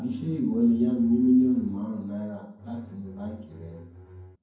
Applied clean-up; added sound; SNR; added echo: none; Bowed string instrument; 19 dB; reverberation time 0.9 s.